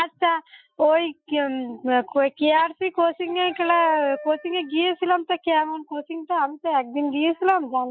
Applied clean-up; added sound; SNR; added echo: classical method Wiener filter.